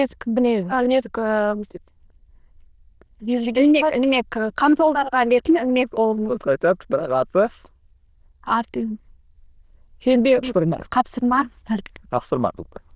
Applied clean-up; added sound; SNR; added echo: neural diffusion model UNIVERSE++.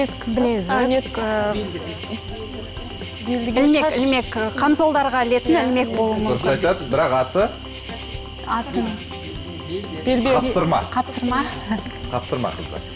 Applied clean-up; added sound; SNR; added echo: none; Cricket; 17 dB; none.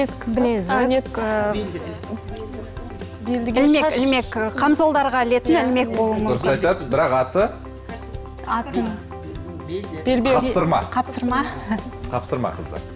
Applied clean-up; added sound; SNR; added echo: none; none; none; none.